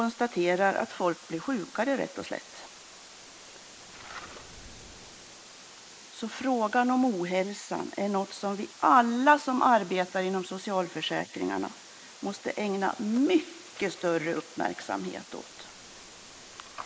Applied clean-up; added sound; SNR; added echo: neural mask model Resemble Enhance denoiser.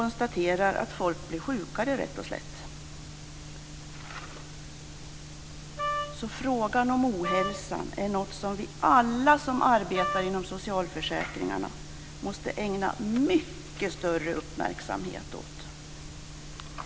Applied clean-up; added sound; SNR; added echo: none; Wind instrument, woodwind instrument; 4 dB; none.